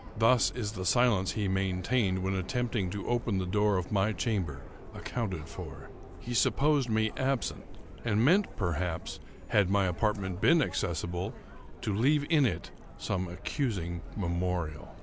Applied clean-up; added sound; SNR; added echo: none; Subway, metro, underground; 14 dB; none.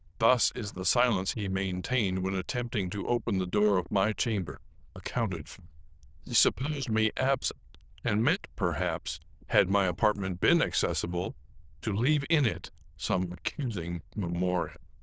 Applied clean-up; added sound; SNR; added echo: neural diffusion model UNIVERSE++.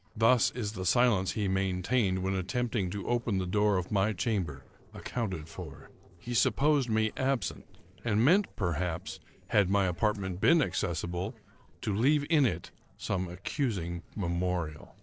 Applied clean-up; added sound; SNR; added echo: neural separator model SepFormer DNS4.